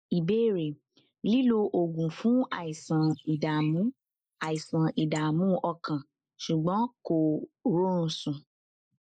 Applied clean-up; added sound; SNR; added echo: neural mask model Resemble Enhance denoiser.